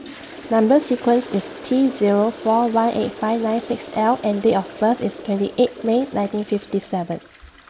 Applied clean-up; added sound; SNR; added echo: none; Toilet flush; 16 dB; none.